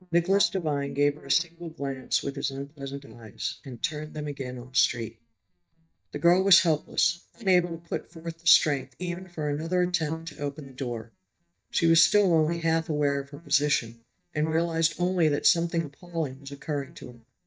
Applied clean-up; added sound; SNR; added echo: neural mask model DeepFilterNet 3.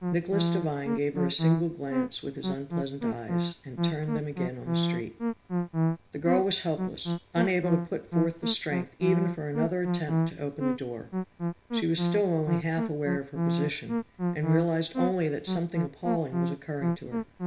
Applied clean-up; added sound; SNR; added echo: none; Musical instrument; 0 dB; none.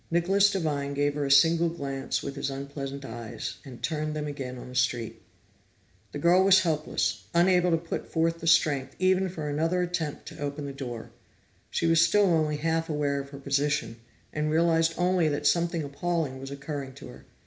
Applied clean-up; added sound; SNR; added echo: none; none; none; none.